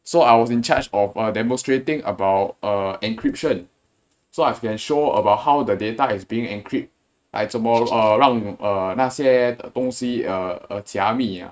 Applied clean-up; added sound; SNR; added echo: neural mask model RNNoise.